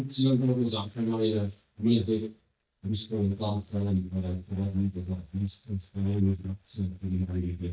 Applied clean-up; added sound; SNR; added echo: neural mask model DeepFilterNet 3.